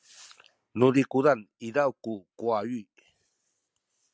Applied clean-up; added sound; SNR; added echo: none; none; none; none.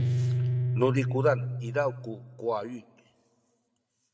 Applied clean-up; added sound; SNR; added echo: none; Guitar; -1 dB; reverberation time 1.0 s.